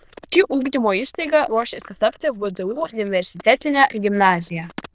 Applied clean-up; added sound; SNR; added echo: neural diffusion model UNIVERSE++.